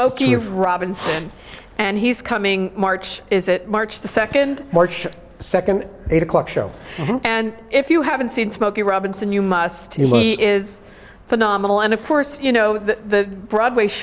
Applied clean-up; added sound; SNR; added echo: none; none; none; none.